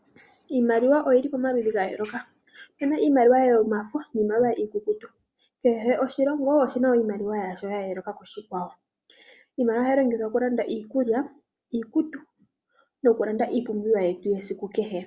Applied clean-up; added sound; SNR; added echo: none; none; none; none.